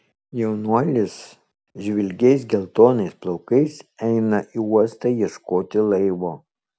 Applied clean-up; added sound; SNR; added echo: none; none; none; none.